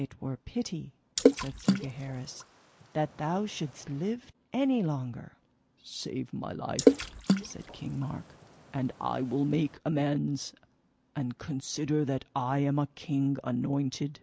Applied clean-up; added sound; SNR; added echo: neural mask model Resemble Enhance denoiser.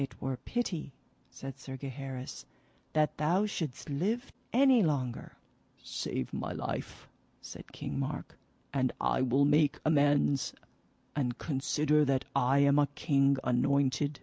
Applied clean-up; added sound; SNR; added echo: none; none; none; none.